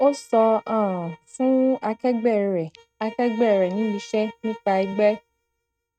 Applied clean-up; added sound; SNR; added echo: neural mask model RNNoise.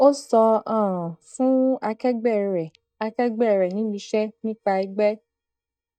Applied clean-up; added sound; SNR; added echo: neural mask model DeepFilterNet 3.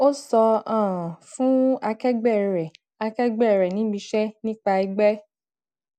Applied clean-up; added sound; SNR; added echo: none; none; none; none.